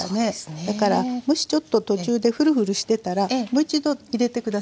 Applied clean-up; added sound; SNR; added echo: none; none; none; none.